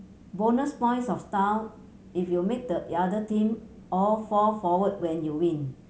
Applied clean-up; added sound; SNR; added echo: none; none; none; none.